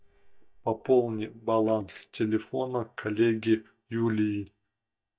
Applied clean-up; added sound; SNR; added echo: neural mask model DeepFilterNet 3.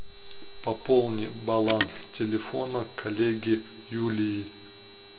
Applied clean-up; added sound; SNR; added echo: none; Telephone; 10 dB; reverberation time 1.4 s.